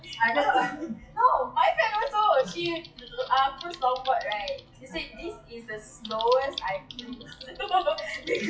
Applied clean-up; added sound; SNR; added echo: classical method WPE with log-MMSE.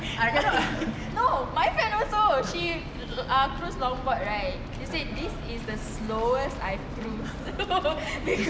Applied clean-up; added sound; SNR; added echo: none; none; none; none.